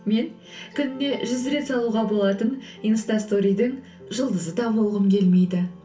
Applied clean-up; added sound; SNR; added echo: none; none; none; reverberation time 0.2 s.